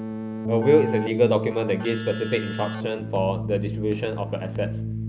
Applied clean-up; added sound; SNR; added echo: none; Keyboard (musical); 5 dB; none.